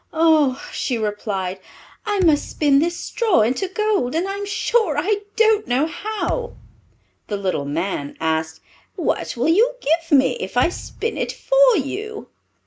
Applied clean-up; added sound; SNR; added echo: none; Thump, thud; 15 dB; none.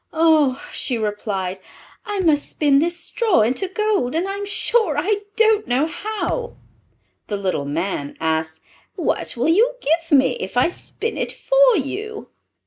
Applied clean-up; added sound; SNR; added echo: neural mask model DeepFilterNet 3.